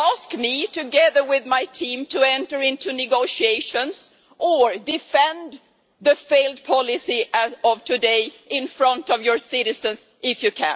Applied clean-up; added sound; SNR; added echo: none; none; none; none.